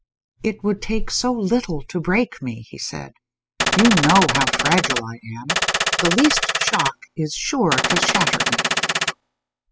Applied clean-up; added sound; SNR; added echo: classical method spectral subtraction.